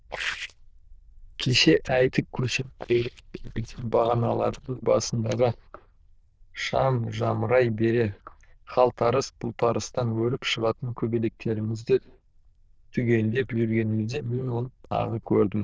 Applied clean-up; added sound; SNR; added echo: neural diffusion model UNIVERSE++.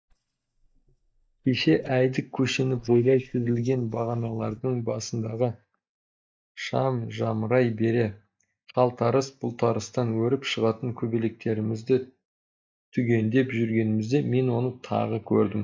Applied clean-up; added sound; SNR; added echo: neural mask model DeepFilterNet 3.